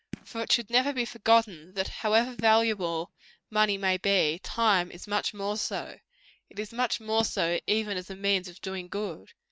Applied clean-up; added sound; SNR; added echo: neural mask model RNNoise.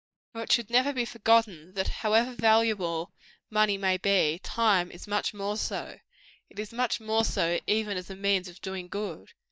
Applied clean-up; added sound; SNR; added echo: neural mask model DeepFilterNet 3.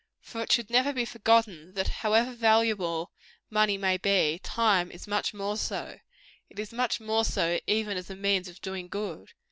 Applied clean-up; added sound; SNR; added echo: none; none; none; none.